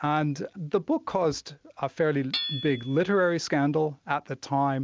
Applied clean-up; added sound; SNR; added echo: none; Hammer / Chink, clink; 13 dB; none.